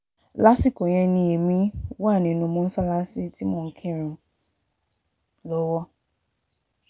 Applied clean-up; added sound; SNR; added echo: none; none; none; none.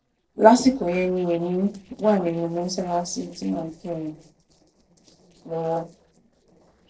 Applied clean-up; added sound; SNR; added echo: neural separator model SepFormer DNS4.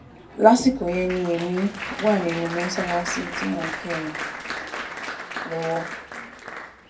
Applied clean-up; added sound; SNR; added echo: none; Applause; 8 dB; reverberation time 0.2 s.